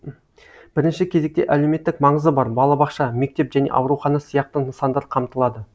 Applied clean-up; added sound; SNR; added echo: none; none; none; none.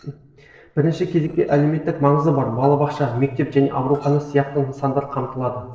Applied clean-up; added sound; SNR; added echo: neural separator model SepFormer DNS4.